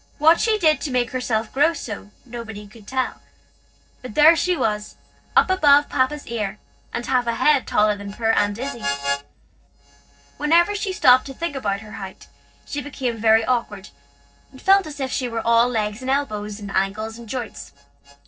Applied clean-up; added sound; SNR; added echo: neural separator model SepFormer DNS4.